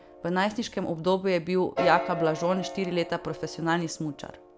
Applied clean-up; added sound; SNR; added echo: none; Piano; 10 dB; none.